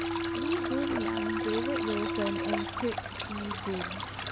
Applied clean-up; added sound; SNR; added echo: none; Subway, metro, underground + Stream; -4 dB; none.